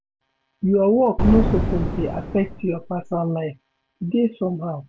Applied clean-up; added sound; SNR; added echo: none; Boom; 2 dB; none.